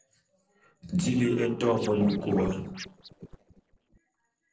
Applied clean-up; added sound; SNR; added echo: neural separator model SepFormer DNS4.